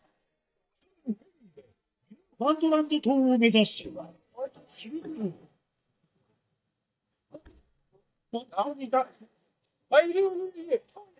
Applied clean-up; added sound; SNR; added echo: neural mask model DeepFilterNet 3.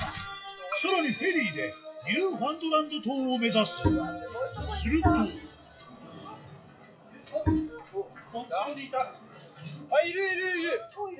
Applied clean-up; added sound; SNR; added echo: classical method WPE with log-MMSE.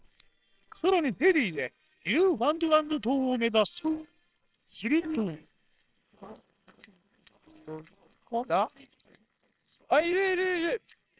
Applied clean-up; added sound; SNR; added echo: neural separator model SepFormer WHAMR!.